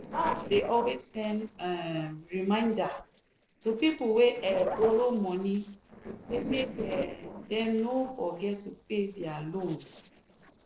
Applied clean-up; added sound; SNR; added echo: neural separator model SepFormer DNS4.